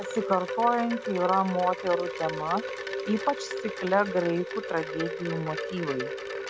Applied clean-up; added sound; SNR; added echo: none; Wind chime; 6 dB; none.